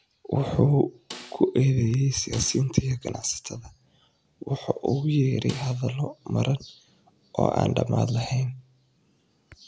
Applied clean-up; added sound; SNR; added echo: none; Snare drum; 20 dB; none.